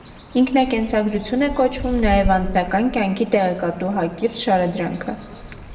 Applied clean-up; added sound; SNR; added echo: none; Bird; 10 dB; reverberation time 1.3 s.